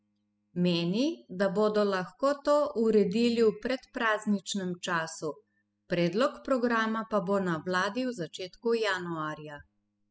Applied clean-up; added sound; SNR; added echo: classical method spectral subtraction.